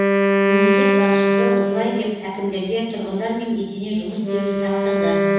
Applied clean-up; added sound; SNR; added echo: none; Wind instrument, woodwind instrument; -5 dB; reverberation time 1.1 s.